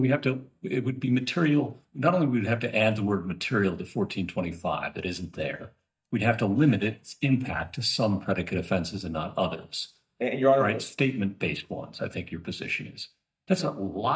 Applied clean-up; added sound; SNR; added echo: neural mask model DeepFilterNet 3.